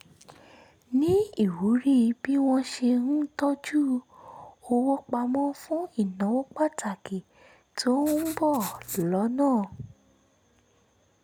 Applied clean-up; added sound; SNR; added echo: none; Writing; 14 dB; none.